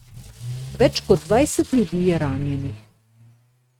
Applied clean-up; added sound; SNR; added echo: neural mask model RNNoise.